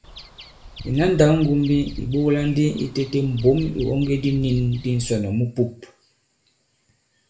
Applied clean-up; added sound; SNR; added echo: none; Bird vocalization, bird call, bird song; 15 dB; reverberation time 0.4 s.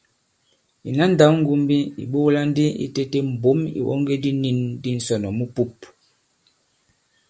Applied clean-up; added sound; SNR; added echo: none; none; none; none.